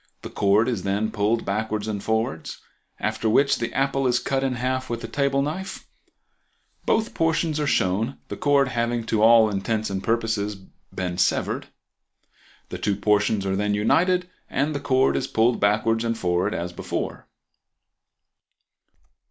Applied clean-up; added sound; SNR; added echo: none; none; none; none.